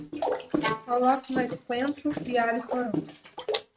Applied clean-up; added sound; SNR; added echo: neural mask model RNNoise.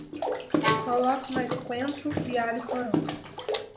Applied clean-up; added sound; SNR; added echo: none; Bathtub (filling or washing) / Water / Splash, splatter + Bowed string instrument; -1 dB; none.